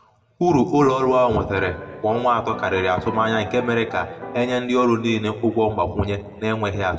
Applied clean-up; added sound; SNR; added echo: none; Piano; 14 dB; reverberation time 1.2 s.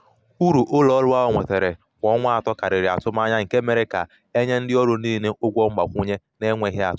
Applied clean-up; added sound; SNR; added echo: none; none; none; none.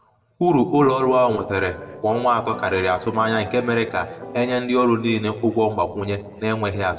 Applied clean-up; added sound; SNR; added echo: neural separator model SepFormer DNS4.